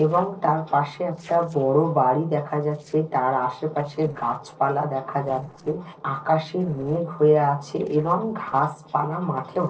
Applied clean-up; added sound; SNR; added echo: neural separator model SepFormer DNS4.